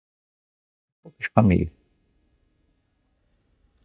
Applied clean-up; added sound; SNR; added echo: neural mask model DeepFilterNet 3.